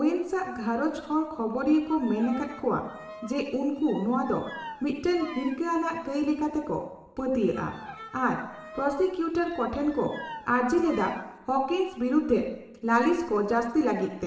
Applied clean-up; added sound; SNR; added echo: none; Bowed string instrument; 16 dB; reverberation time 0.8 s.